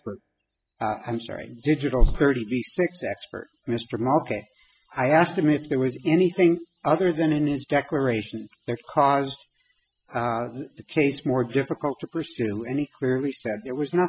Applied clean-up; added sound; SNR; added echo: classical method spectral subtraction.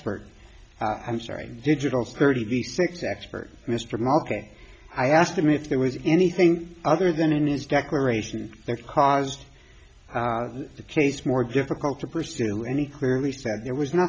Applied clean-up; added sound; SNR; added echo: none; none; none; none.